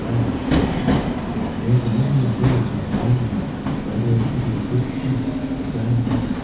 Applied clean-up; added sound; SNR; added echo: none; Subway, metro, underground; 1 dB; reverberation time 0.7 s.